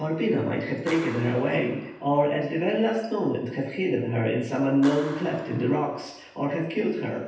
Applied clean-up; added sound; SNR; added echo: none; Clapping; 20 dB; reverberation time 0.9 s.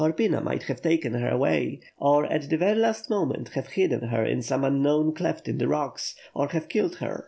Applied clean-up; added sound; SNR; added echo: none; none; none; none.